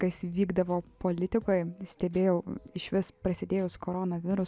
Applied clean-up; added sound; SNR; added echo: none; none; none; none.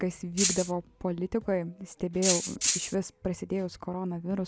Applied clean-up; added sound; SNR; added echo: none; Rattle (instrument); -3 dB; none.